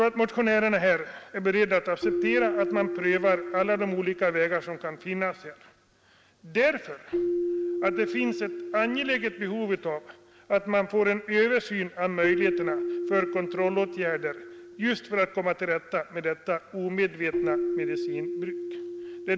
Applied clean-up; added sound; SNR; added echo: none; Keyboard (musical); 6 dB; none.